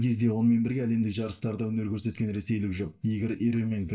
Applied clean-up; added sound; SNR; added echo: neural mask model DeepFilterNet 3.